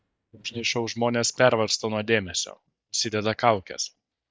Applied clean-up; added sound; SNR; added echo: neural mask model DeepFilterNet 3.